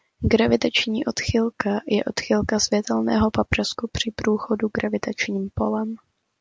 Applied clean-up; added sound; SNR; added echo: none; none; none; none.